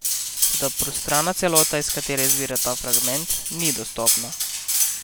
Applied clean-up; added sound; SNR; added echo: none; Cutlery, silverware; -4 dB; none.